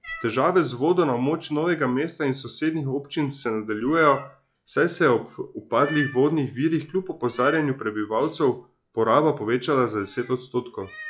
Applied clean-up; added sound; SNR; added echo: classical method log-MMSE.